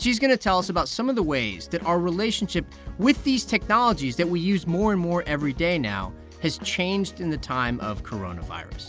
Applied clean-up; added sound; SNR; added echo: none; none; none; none.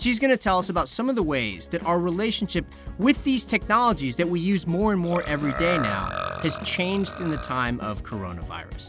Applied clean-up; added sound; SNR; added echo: none; Burping, eructation; 8 dB; none.